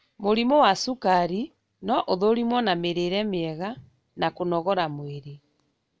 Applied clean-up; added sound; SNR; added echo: none; none; none; none.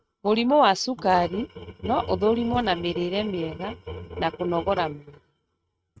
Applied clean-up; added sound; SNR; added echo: neural mask model RNNoise.